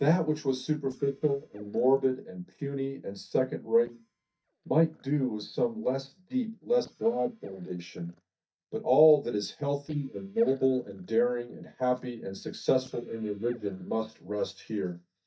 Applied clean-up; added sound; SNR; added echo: neural mask model DeepFilterNet 3.